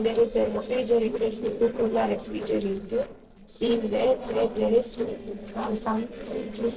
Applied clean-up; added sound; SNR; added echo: neural separator model SepFormer DNS4.